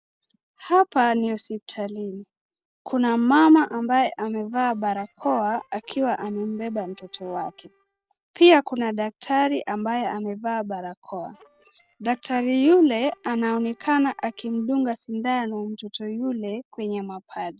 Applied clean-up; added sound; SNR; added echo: neural separator model SepFormer DNS4.